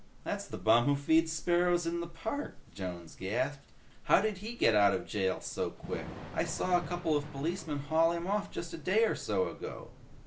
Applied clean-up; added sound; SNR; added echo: none; Thunder / Rain; 15 dB; none.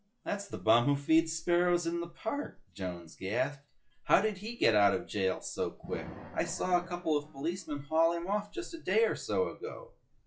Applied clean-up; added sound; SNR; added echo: classical method log-MMSE.